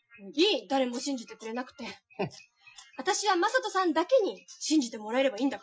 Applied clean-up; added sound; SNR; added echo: classical method Wiener filter.